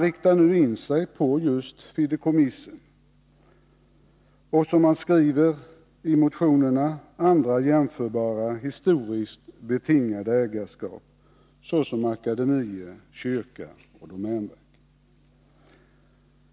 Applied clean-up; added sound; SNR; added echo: none; none; none; none.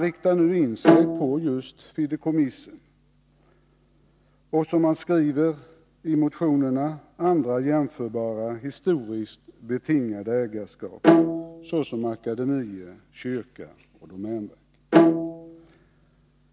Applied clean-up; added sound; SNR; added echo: none; Bowed string instrument; -4 dB; none.